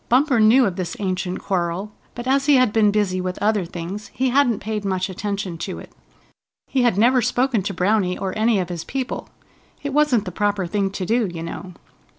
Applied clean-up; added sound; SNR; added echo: none; none; none; none.